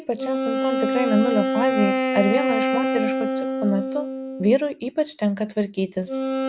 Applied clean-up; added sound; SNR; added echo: none; Wind instrument, woodwind instrument; 0 dB; none.